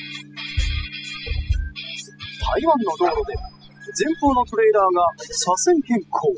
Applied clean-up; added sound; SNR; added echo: classical method spectral subtraction.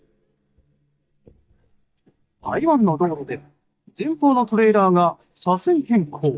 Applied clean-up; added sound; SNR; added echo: neural mask model DeepFilterNet 3.